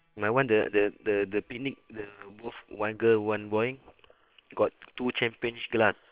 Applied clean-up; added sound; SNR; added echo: neural separator model SepFormer WHAM!.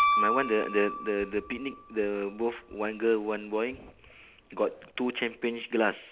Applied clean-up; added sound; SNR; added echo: none; Piano; 4 dB; none.